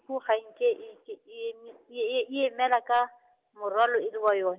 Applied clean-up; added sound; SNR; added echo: none; none; none; none.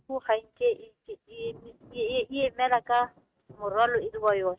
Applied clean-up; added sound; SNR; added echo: neural mask model RNNoise.